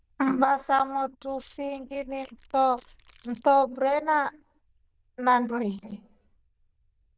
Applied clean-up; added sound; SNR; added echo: neural diffusion model UNIVERSE++.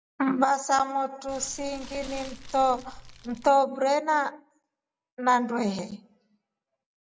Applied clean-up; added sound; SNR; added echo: none; Fire; 15 dB; none.